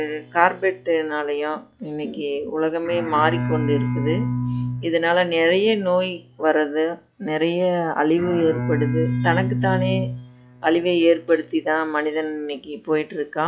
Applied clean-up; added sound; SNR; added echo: classical method log-MMSE.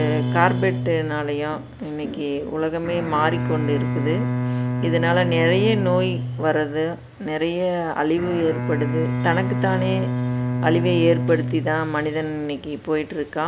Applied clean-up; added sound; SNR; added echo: none; Bowed string instrument; 3 dB; none.